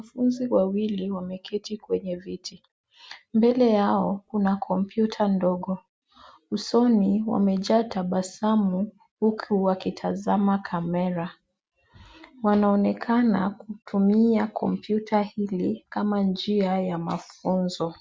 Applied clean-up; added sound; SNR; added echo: none; none; none; none.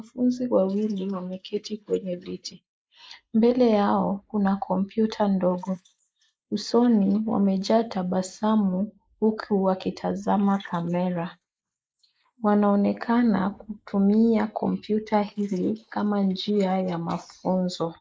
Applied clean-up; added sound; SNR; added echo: neural mask model Resemble Enhance denoiser.